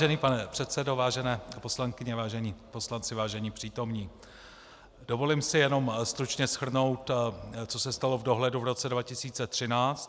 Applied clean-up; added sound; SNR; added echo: none; none; none; none.